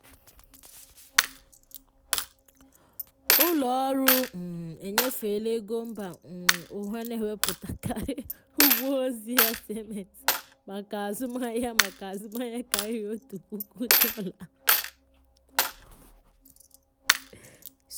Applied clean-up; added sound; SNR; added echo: none; Coin (dropping); -3 dB; none.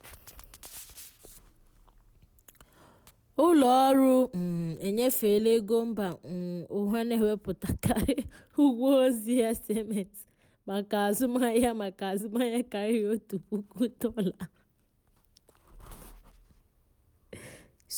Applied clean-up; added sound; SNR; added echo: none; none; none; none.